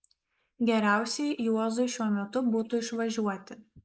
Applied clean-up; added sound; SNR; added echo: neural mask model Resemble Enhance denoiser.